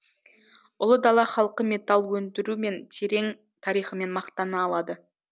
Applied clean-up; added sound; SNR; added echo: none; none; none; none.